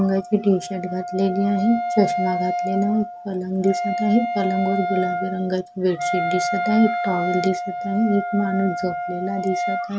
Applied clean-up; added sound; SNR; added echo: none; Wind instrument, woodwind instrument; 4 dB; none.